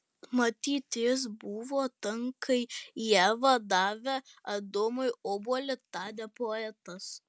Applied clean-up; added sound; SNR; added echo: none; none; none; none.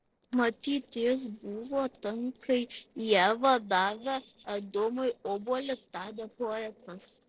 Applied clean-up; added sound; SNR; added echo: neural separator model SepFormer DNS4.